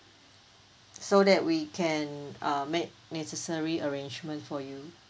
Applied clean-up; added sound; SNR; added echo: none; none; none; none.